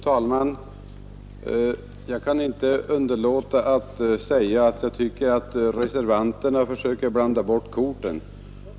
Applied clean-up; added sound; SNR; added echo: none; none; none; none.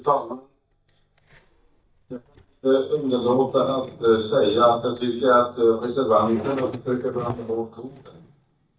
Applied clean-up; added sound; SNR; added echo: neural mask model DeepFilterNet 3.